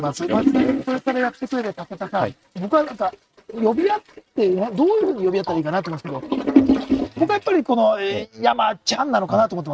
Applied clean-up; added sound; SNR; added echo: neural mask model RNNoise.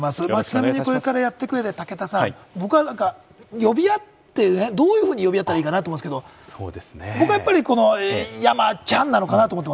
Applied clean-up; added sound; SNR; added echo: none; none; none; none.